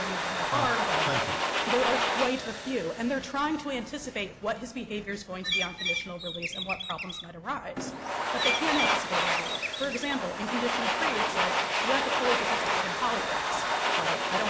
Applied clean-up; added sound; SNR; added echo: none; Bird + Domestic sounds, home sounds; -3 dB; none.